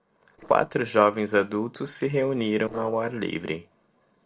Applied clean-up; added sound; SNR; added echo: neural separator model SepFormer DNS4.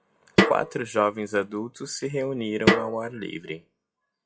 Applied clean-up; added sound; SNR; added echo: classical method WPE with log-MMSE.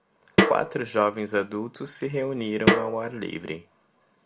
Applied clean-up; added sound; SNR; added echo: none; Snare drum; -2 dB; reverberation time 0.2 s.